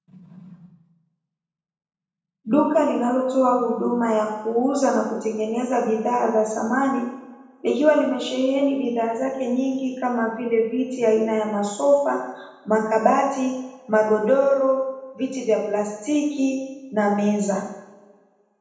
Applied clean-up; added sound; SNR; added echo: none; none; none; reverberation time 0.9 s.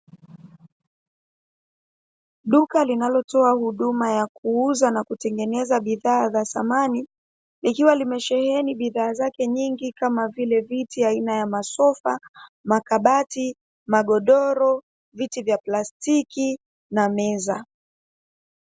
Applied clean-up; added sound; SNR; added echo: none; none; none; none.